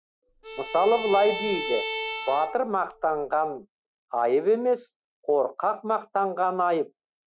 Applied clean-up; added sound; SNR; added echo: none; Bowed string instrument; 8 dB; none.